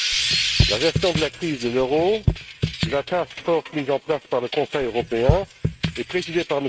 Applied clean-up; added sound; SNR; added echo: neural mask model RNNoise.